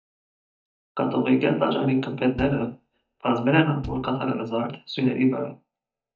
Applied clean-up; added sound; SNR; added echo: neural mask model DeepFilterNet 3.